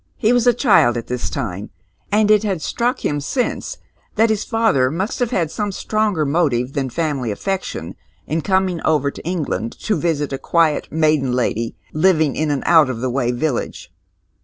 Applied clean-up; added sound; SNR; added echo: none; none; none; none.